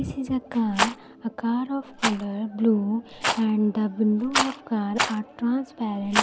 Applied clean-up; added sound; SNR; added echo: none; Rattle; 5 dB; none.